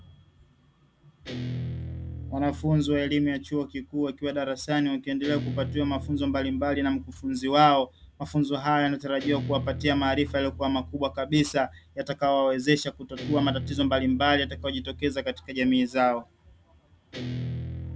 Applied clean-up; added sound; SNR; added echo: none; Guitar; 11 dB; none.